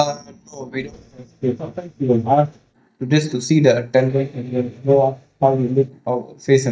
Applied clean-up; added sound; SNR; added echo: neural mask model DeepFilterNet 3.